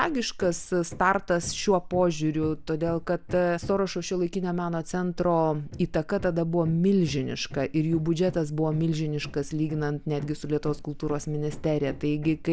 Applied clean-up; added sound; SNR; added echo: none; Hammer; 19 dB; none.